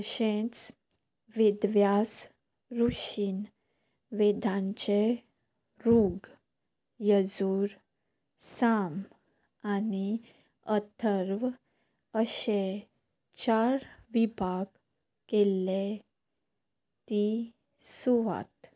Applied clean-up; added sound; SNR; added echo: none; none; none; none.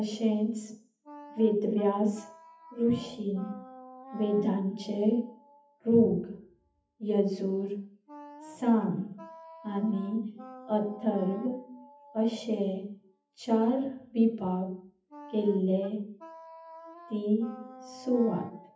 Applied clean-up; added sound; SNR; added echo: classical method WPE with log-MMSE.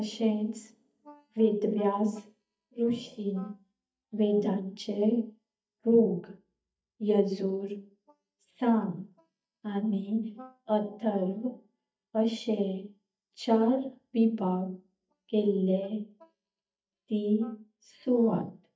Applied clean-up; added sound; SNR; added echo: neural mask model DeepFilterNet 3.